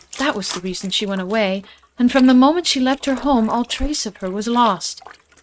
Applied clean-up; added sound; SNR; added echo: neural mask model RNNoise.